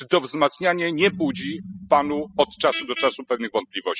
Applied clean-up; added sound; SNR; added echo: classical method spectral subtraction.